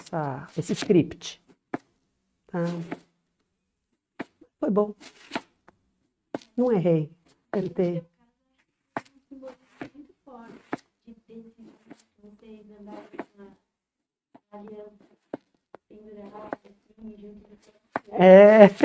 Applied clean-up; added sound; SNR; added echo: neural mask model RNNoise.